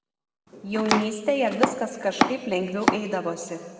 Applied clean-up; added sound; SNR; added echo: none; Domestic sounds, home sounds; 0 dB; reverberation time 1.7 s.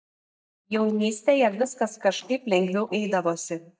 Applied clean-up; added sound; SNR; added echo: neural mask model DeepFilterNet 3.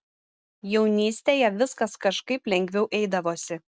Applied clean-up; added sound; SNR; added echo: none; none; none; none.